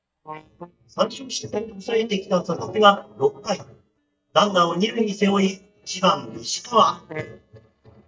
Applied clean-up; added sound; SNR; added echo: neural mask model DeepFilterNet 3.